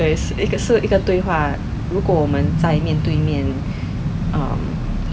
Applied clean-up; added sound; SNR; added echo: none; none; none; none.